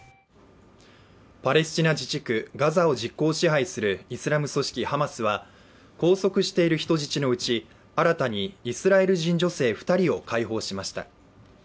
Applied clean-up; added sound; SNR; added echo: none; none; none; none.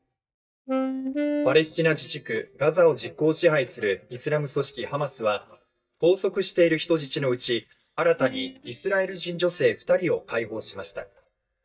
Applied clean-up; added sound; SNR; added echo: neural mask model DeepFilterNet 3.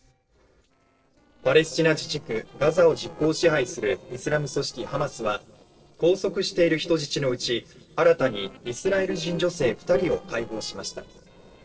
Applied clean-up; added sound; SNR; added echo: neural separator model SepFormer DNS4.